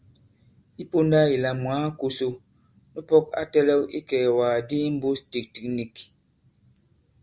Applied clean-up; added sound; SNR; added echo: none; none; none; none.